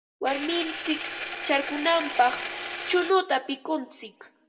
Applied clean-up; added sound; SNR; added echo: none; Engine; 6 dB; reverberation time 0.7 s.